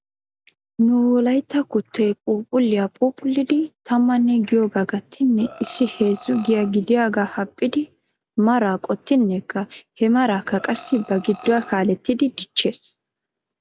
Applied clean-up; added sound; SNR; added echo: none; Burping, eructation; 19 dB; none.